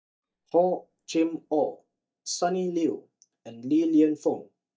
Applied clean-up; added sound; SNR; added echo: neural mask model DeepFilterNet 3.